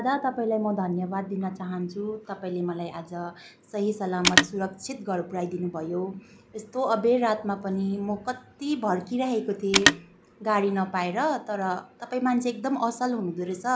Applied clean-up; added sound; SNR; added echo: none; Telephone; 2 dB; none.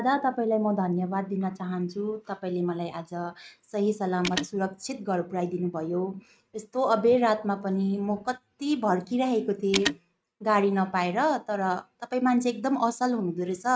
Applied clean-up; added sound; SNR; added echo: neural mask model RNNoise.